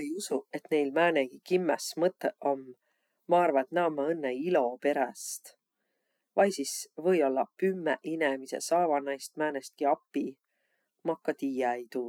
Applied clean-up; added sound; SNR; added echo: none; none; none; none.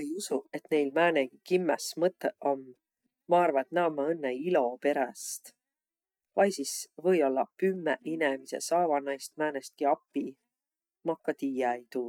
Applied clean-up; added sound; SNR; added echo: neural mask model DeepFilterNet 3.